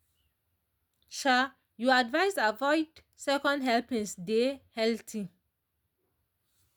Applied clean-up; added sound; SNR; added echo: none; none; none; none.